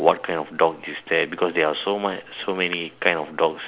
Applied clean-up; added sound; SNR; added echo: none; none; none; none.